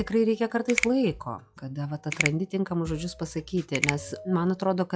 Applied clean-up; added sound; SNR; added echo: classical method log-MMSE.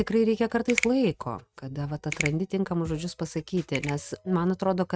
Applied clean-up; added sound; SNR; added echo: neural mask model RNNoise.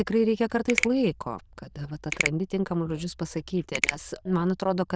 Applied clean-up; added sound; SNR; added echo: neural diffusion model UNIVERSE++.